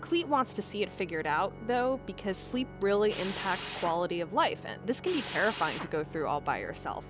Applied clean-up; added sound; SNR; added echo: none; Drill + Organ; 12 dB; none.